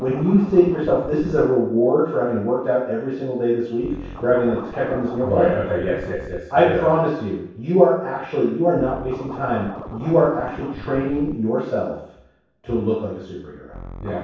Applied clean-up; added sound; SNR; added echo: none; Scratching (performance technique); 16 dB; reverberation time 0.7 s.